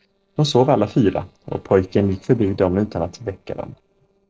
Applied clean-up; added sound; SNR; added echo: neural separator model SepFormer DNS4.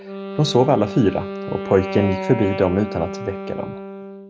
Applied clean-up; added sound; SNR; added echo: none; Wind instrument, woodwind instrument; 8 dB; none.